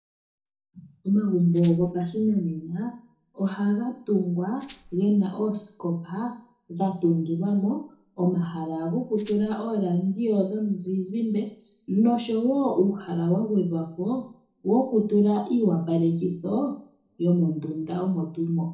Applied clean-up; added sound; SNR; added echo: none; Rattle (instrument); 11 dB; reverberation time 0.6 s.